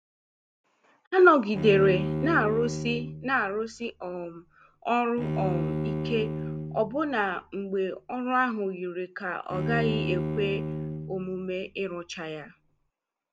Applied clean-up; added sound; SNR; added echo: none; Bowed string instrument; 5 dB; none.